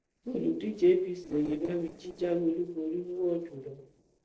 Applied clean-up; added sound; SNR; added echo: neural separator model SepFormer DNS4.